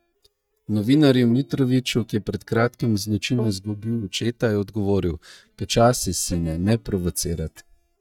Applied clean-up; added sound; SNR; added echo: neural mask model DeepFilterNet 3.